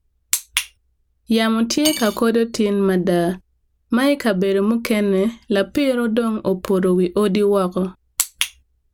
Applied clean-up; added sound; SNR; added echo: none; Cutlery, silverware / Dishes, pots, and pans; 11 dB; none.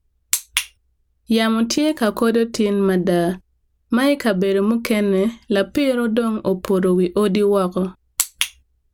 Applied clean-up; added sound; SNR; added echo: none; none; none; none.